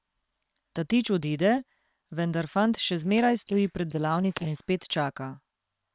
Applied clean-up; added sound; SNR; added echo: neural separator model SepFormer WHAM!.